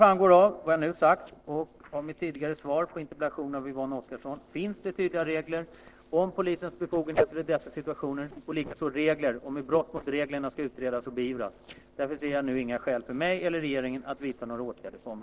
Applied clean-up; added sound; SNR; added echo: neural separator model SepFormer DNS4.